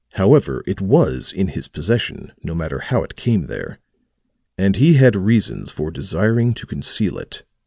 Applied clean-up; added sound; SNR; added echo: none; none; none; none.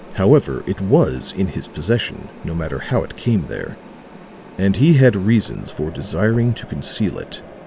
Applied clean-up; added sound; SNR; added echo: none; Mechanisms; 18 dB; none.